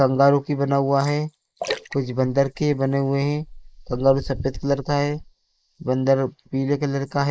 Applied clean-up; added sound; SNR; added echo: neural mask model Resemble Enhance denoiser.